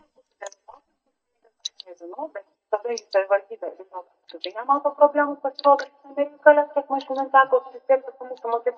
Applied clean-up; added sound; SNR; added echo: neural mask model DeepFilterNet 3.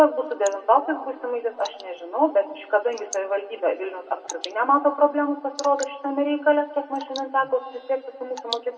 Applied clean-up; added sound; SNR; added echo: none; Drip / Water; 18 dB; reverberation time 1.2 s.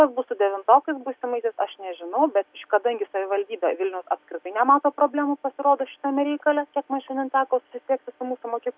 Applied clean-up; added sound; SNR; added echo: none; none; none; none.